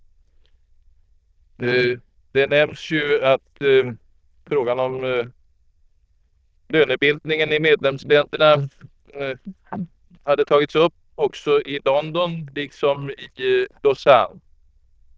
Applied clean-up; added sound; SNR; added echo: neural diffusion model UNIVERSE++.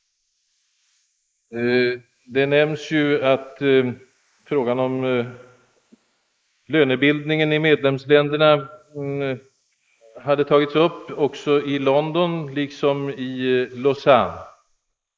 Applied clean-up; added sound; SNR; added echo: neural mask model Resemble Enhance denoiser.